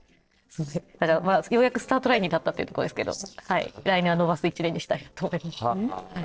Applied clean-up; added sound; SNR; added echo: neural separator model SepFormer DNS4.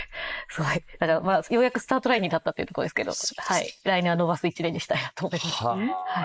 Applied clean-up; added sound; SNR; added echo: neural mask model Resemble Enhance denoiser.